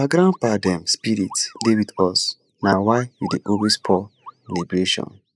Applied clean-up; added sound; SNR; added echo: neural mask model Resemble Enhance denoiser.